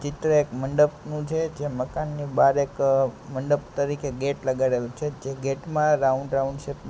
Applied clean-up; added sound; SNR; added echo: none; none; none; none.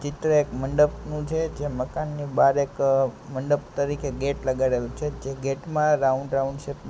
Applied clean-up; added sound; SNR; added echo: none; Bowed string instrument; 15 dB; none.